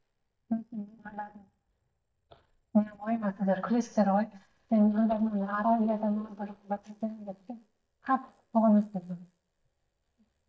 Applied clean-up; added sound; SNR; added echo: neural mask model DeepFilterNet 3.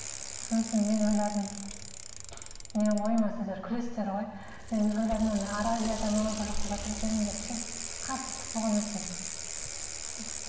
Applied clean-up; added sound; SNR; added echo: none; Bicycle; 7 dB; reverberation time 1.0 s.